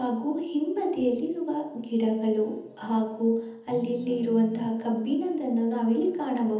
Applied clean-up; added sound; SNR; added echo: none; Telephone; 15 dB; reverberation time 1.3 s.